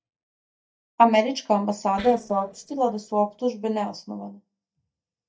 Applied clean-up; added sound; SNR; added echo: neural mask model DeepFilterNet 3.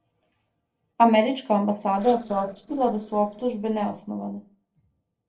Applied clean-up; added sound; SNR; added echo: neural separator model SepFormer DNS4.